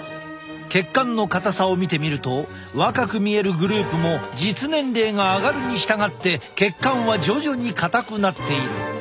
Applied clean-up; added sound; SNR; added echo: none; none; none; none.